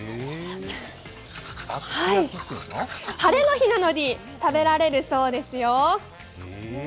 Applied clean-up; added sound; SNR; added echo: none; Domestic sounds, home sounds; 19 dB; none.